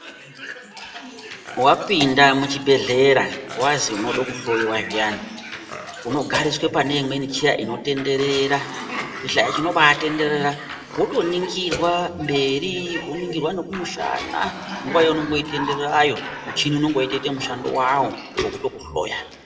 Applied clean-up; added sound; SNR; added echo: none; Cough; 11 dB; reverberation time 1.2 s.